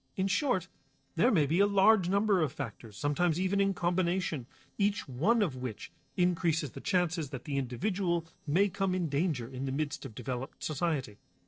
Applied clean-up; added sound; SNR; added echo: neural separator model SepFormer DNS4.